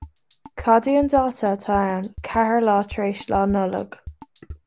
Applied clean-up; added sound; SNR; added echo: none; Drum kit; 18 dB; none.